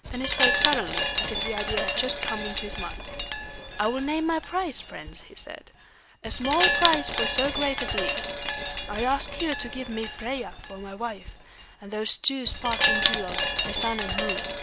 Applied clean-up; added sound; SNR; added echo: none; Wind chime; -1 dB; none.